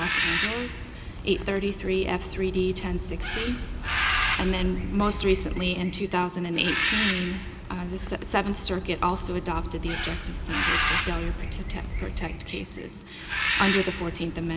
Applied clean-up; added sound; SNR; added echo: none; Bird; 1 dB; none.